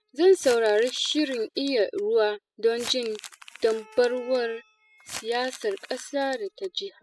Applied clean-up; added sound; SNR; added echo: classical method spectral subtraction.